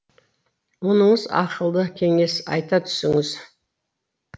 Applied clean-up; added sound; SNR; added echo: none; none; none; none.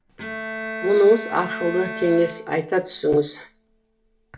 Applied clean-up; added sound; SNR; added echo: none; Bowed string instrument; 12 dB; reverberation time 0.2 s.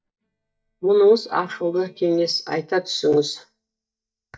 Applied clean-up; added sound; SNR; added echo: neural mask model DeepFilterNet 3.